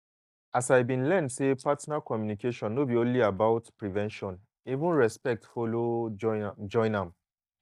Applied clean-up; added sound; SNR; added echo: neural mask model DeepFilterNet 3.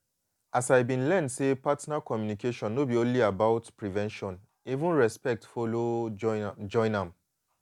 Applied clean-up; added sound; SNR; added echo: none; none; none; none.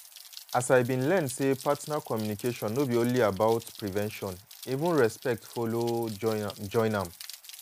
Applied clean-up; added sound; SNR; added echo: none; Rain; 18 dB; none.